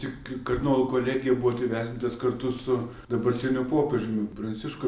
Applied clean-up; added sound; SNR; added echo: none; none; none; none.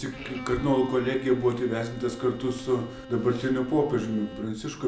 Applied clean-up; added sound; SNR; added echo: none; Bowed string instrument; 16 dB; none.